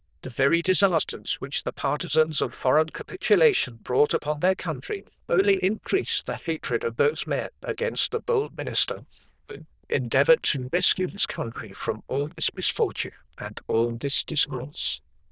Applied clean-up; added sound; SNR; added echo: neural diffusion model UNIVERSE++.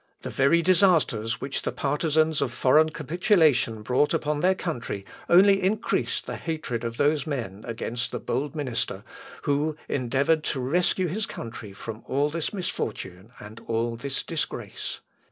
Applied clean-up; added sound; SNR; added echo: none; none; none; none.